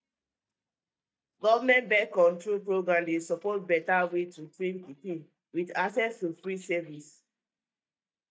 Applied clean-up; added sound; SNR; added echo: neural mask model DeepFilterNet 3.